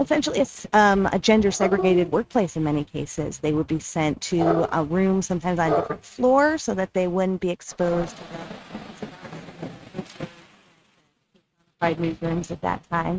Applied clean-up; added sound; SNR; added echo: neural mask model RNNoise.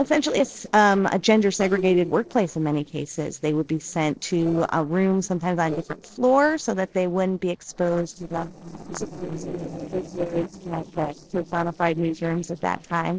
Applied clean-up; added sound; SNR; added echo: neural separator model SepFormer DNS4.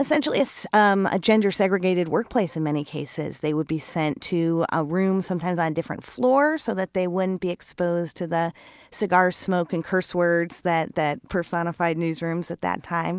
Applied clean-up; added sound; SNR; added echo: none; none; none; none.